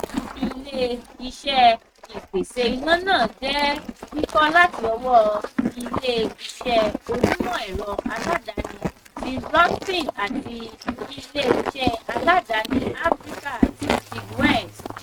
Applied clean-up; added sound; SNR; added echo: neural mask model RNNoise.